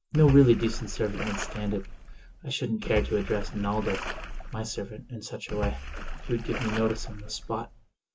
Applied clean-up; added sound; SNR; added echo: none; Splash, splatter; 7 dB; reverberation time 0.2 s.